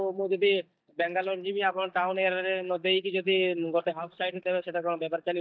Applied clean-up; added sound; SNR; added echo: neural mask model DeepFilterNet 3.